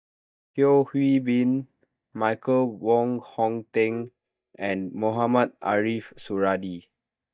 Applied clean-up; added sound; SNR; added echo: neural mask model DeepFilterNet 3.